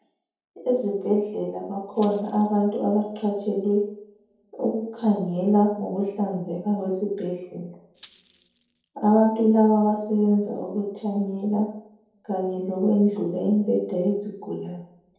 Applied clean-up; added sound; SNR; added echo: none; Rattle (instrument); 19 dB; reverberation time 0.7 s.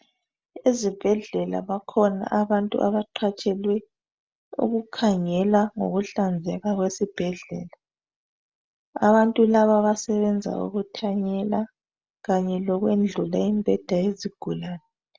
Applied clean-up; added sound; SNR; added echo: none; none; none; none.